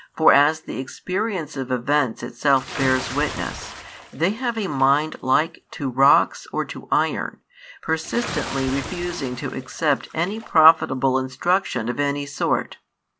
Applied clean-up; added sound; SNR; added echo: none; Bathtub (filling or washing) / Splash, splatter; 16 dB; none.